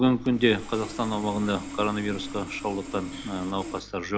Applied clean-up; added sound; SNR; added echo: none; Sawing; 13 dB; none.